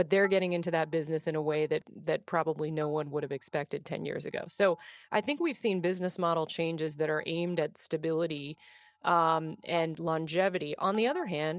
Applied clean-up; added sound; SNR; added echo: neural mask model DeepFilterNet 3.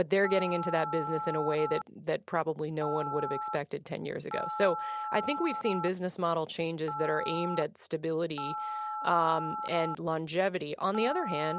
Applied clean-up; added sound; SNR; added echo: none; Telephone; 6 dB; none.